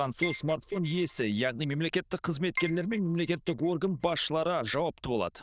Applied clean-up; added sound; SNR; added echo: neural diffusion model UNIVERSE++.